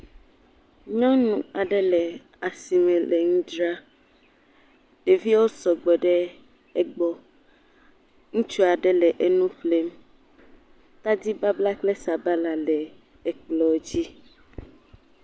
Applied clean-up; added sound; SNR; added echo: none; none; none; none.